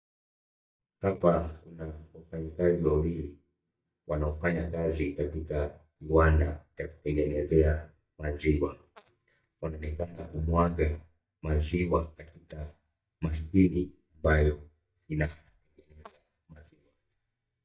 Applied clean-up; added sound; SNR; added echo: neural mask model DeepFilterNet 3.